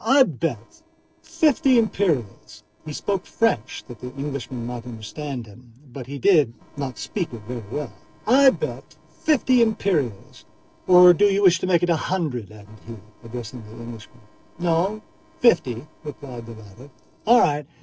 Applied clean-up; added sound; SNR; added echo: neural separator model SepFormer DNS4.